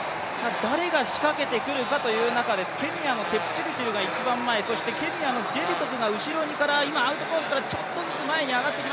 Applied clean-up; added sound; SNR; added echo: none; Brass instrument; 11 dB; none.